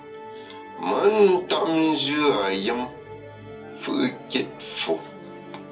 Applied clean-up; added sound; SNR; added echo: none; Musical instrument; 15 dB; reverberation time 0.2 s.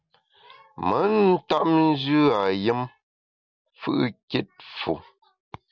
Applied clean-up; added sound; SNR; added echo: none; none; none; none.